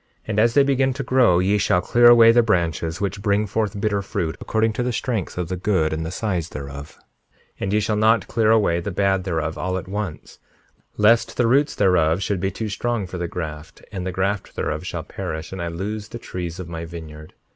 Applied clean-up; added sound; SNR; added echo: none; none; none; none.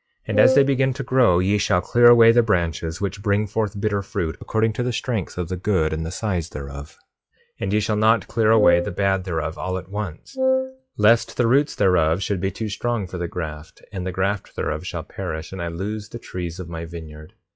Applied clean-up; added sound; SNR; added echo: classical method log-MMSE.